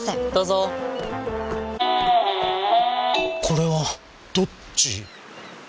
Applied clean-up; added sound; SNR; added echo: none; none; none; none.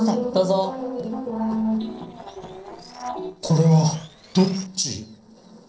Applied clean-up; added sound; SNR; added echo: neural separator model SepFormer DNS4.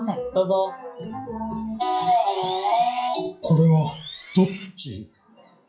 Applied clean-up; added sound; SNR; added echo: classical method WPE with log-MMSE.